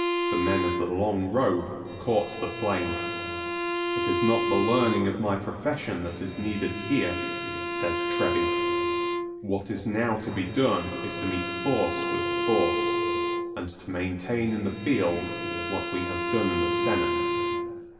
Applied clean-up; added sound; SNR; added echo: none; Bowed string instrument; 1 dB; reverberation time 2.4 s.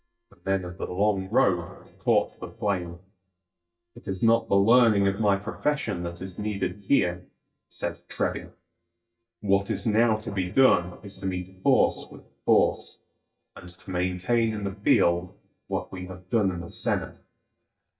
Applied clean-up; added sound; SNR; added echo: neural mask model DeepFilterNet 3.